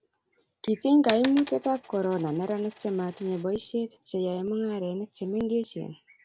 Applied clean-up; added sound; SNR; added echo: none; Coin (dropping); 11 dB; none.